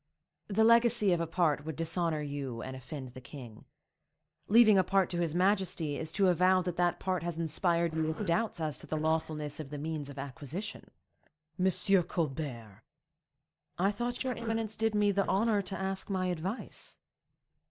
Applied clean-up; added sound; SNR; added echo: neural separator model SepFormer DNS4.